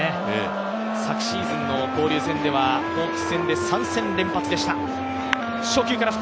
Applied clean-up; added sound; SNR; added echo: none; Wind instrument, woodwind instrument; 2 dB; none.